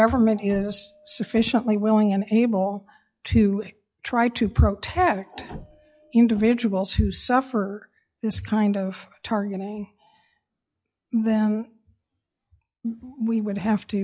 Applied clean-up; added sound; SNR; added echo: classical method log-MMSE.